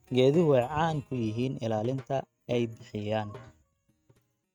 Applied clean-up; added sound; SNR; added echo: neural mask model RNNoise.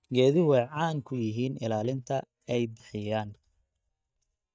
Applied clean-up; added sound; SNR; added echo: neural mask model DeepFilterNet 3.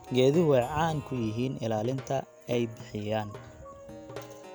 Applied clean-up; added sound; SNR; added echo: none; Plucked string instrument; 16 dB; none.